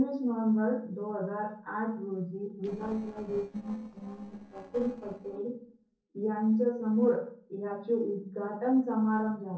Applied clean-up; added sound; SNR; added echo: neural separator model SepFormer DNS4.